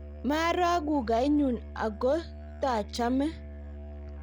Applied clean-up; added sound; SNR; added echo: none; Musical instrument; 12 dB; none.